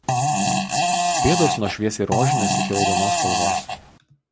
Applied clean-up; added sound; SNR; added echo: none; Fart; -4 dB; none.